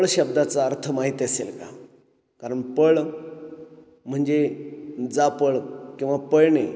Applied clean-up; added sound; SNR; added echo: none; none; none; none.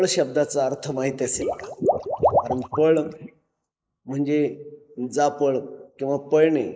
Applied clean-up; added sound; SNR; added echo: neural mask model Resemble Enhance denoiser.